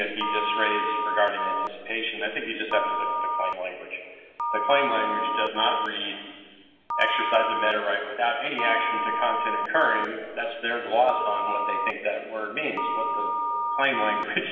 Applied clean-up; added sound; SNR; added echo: none; Telephone; 2 dB; reverberation time 1.7 s.